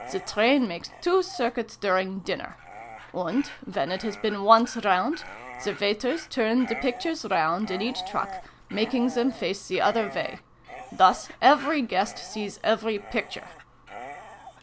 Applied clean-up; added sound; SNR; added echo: none; Dog; 16 dB; none.